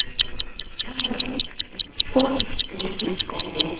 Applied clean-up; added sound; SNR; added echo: neural separator model SepFormer WHAMR!.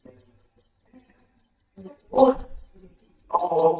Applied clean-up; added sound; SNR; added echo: neural mask model DeepFilterNet 3.